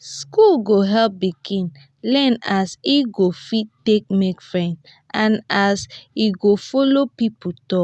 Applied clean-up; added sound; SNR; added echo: none; none; none; none.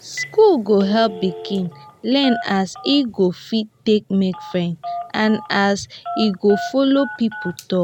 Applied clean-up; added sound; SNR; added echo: none; Telephone; 14 dB; none.